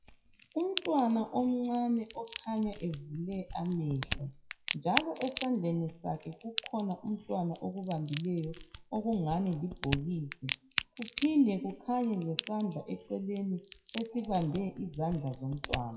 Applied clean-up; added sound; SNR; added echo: classical method WPE with log-MMSE.